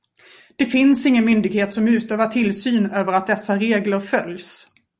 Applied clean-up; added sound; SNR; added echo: none; none; none; none.